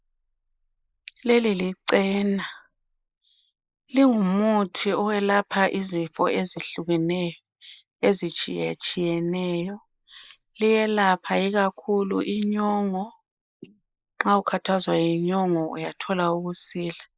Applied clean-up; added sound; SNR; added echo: neural mask model Resemble Enhance denoiser.